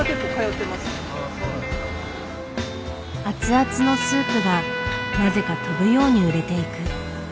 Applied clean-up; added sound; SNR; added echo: none; Trumpet; 7 dB; none.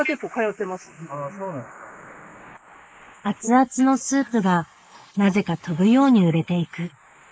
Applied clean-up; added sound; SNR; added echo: neural mask model Resemble Enhance denoiser.